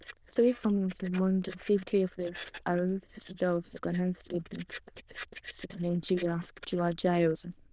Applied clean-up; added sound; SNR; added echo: neural diffusion model UNIVERSE++.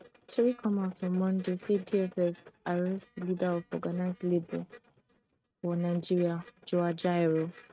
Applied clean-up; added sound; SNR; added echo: neural mask model RNNoise.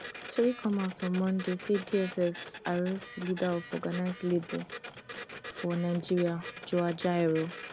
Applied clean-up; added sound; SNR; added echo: none; Printer; 12 dB; none.